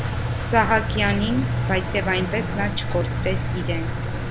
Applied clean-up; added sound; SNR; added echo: none; Engine; 0 dB; none.